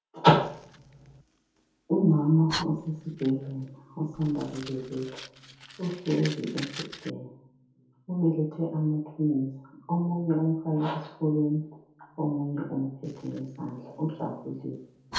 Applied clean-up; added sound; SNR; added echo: none; Fire; 16 dB; reverberation time 0.6 s.